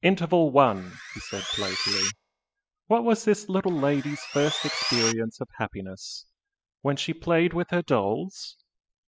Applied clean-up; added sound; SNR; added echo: classical method spectral subtraction.